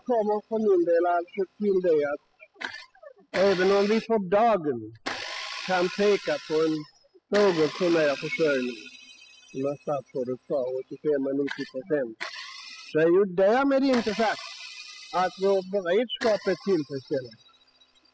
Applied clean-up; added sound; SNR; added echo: classical method spectral subtraction.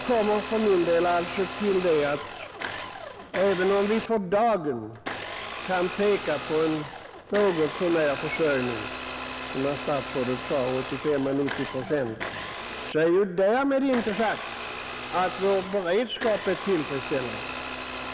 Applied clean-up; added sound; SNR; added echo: none; Domestic sounds, home sounds; 9 dB; none.